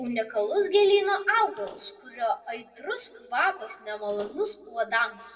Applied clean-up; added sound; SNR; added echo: neural separator model SepFormer DNS4.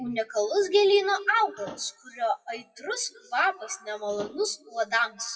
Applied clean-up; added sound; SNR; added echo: classical method WPE with log-MMSE.